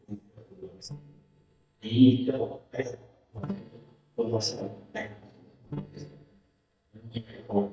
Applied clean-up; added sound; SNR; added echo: neural mask model DeepFilterNet 3.